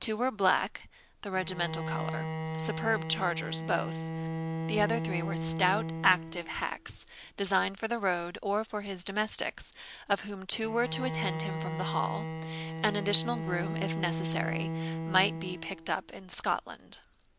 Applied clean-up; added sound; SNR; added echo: none; Bowed string instrument; 5 dB; none.